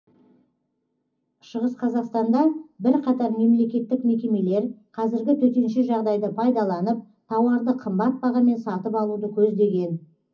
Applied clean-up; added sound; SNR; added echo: none; none; none; reverberation time 0.4 s.